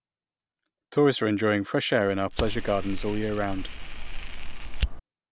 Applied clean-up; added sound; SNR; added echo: none; Fire; 1 dB; none.